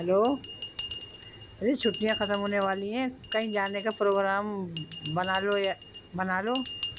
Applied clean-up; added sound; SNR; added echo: none; Bell; 6 dB; none.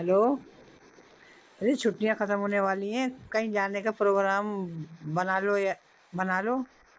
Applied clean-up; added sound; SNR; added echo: neural mask model Resemble Enhance denoiser.